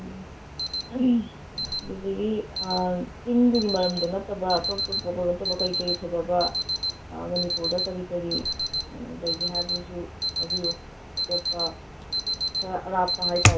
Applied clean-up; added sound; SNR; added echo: none; Alarm; 1 dB; reverberation time 0.3 s.